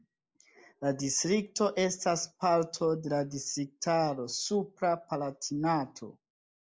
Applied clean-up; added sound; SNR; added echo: neural mask model Resemble Enhance denoiser.